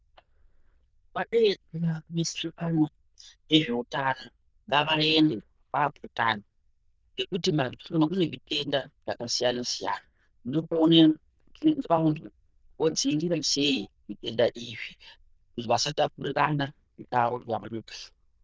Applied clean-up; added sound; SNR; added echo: neural diffusion model UNIVERSE++.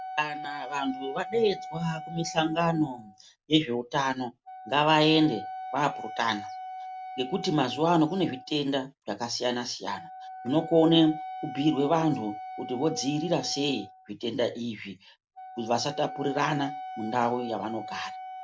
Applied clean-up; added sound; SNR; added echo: none; Wind instrument, woodwind instrument; 12 dB; none.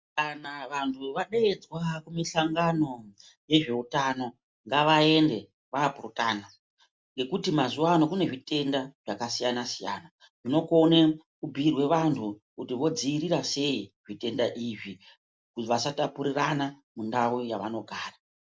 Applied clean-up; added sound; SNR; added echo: none; none; none; none.